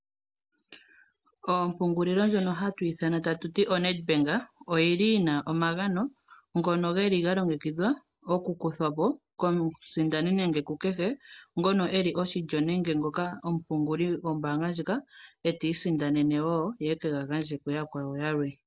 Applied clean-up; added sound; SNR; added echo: none; none; none; none.